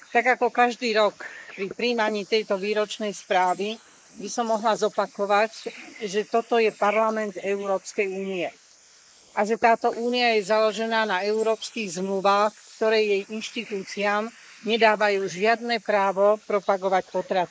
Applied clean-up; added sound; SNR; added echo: neural mask model Resemble Enhance denoiser.